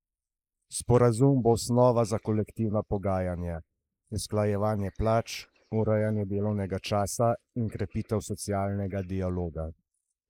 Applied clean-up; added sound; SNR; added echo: neural mask model Resemble Enhance denoiser.